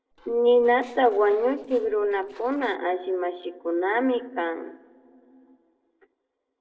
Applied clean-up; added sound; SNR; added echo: neural separator model SepFormer DNS4.